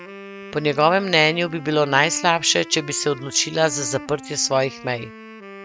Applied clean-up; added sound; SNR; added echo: none; Wind instrument, woodwind instrument; 16 dB; none.